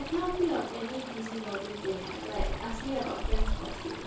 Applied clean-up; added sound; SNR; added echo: none; Stream; 0 dB; reverberation time 0.6 s.